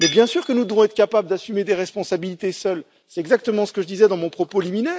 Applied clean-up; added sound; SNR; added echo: none; Tools; 13 dB; none.